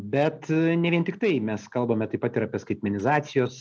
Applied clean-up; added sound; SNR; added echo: none; none; none; none.